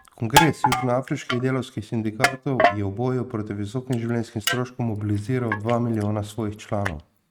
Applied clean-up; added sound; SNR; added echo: neural mask model RNNoise.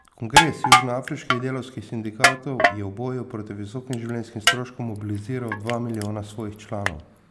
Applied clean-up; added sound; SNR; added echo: none; Crushing; -4 dB; none.